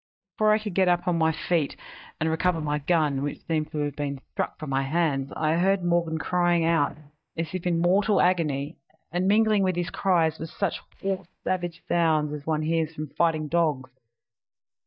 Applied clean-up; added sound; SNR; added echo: neural mask model DeepFilterNet 3.